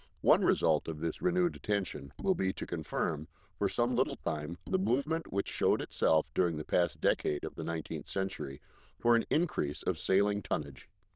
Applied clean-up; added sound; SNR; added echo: neural diffusion model UNIVERSE++.